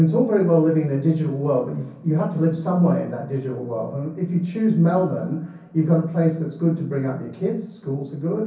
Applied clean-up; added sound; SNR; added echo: none; none; none; reverberation time 0.6 s.